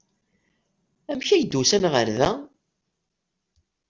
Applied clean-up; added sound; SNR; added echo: none; none; none; none.